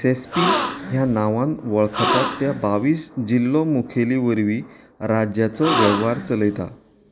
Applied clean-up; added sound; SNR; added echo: none; Gasp; 3 dB; none.